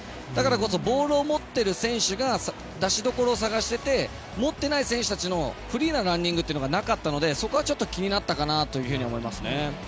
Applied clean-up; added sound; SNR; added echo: none; none; none; none.